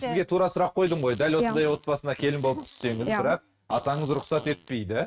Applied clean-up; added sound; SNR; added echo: neural mask model RNNoise.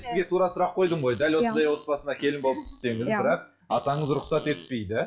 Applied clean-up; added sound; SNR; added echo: classical method log-MMSE.